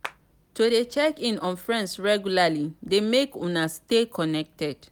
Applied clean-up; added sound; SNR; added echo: none; Clapping; 13 dB; none.